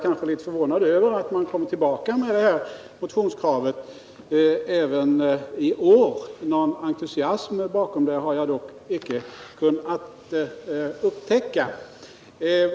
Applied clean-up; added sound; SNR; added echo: none; none; none; none.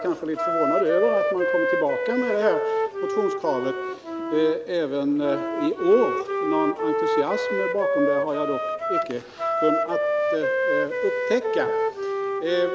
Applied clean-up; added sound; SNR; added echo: none; Wind instrument, woodwind instrument; 0 dB; none.